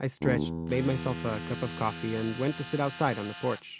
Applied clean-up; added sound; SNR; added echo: none; Tools + Bass guitar; 6 dB; none.